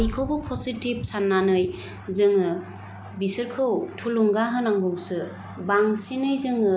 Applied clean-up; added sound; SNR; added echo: none; Bass drum; 18 dB; none.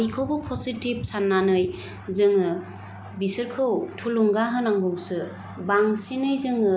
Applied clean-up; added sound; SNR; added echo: none; none; none; none.